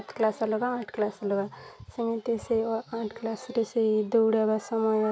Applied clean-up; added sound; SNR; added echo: none; none; none; none.